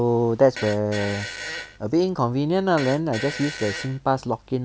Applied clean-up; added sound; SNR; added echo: none; Fart; 13 dB; none.